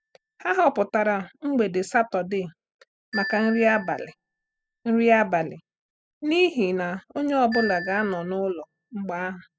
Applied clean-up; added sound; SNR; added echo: classical method spectral subtraction.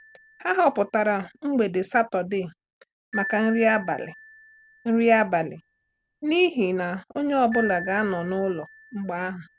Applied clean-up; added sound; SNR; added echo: none; Marimba, xylophone; 15 dB; none.